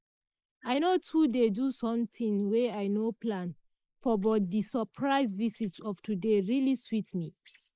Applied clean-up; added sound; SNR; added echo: neural mask model Resemble Enhance denoiser.